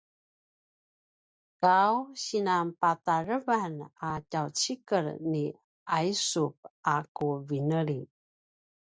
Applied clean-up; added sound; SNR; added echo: none; none; none; none.